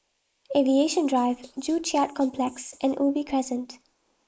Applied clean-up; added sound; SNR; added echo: neural mask model Resemble Enhance denoiser.